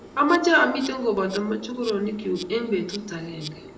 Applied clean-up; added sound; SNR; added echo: none; Insect; 17 dB; reverberation time 0.6 s.